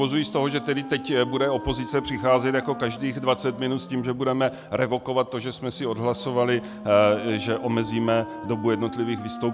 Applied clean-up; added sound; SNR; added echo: none; Wind instrument, woodwind instrument; 13 dB; none.